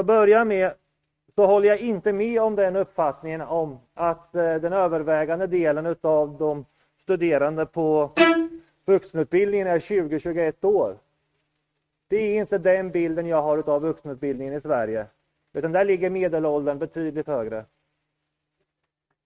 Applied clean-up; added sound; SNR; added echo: neural mask model RNNoise.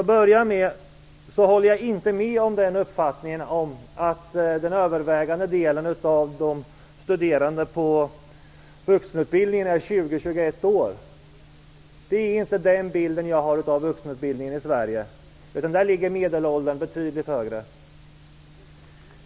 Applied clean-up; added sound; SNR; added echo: none; none; none; none.